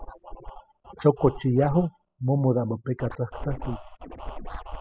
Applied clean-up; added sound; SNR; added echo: classical method spectral subtraction.